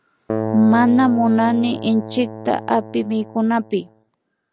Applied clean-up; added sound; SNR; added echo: none; Keyboard (musical); 10 dB; none.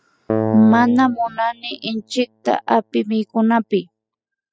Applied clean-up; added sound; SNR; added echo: classical method spectral subtraction.